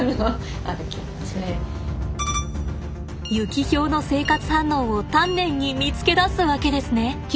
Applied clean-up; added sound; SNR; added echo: none; none; none; none.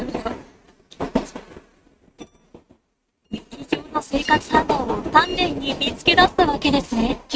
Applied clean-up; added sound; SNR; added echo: neural mask model RNNoise.